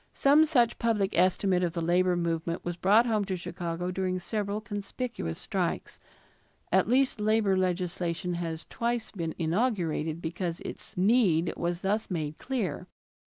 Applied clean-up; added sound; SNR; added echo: none; none; none; none.